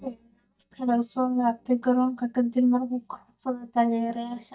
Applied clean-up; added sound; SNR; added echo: neural mask model DeepFilterNet 3.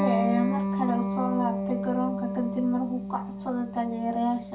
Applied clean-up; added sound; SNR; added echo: none; Electric guitar; 1 dB; reverberation time 0.3 s.